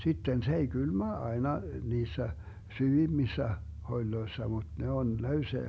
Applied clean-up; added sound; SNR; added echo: none; none; none; none.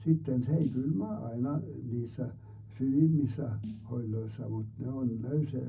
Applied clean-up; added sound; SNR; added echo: none; Snare drum; 19 dB; reverberation time 0.4 s.